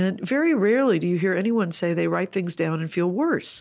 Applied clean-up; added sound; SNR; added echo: none; none; none; none.